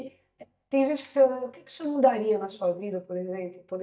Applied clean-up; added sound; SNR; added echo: neural mask model DeepFilterNet 3.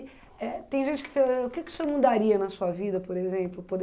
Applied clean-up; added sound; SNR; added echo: none; none; none; none.